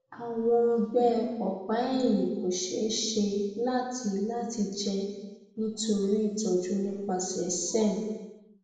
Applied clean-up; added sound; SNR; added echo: none; none; none; reverberation time 1.0 s.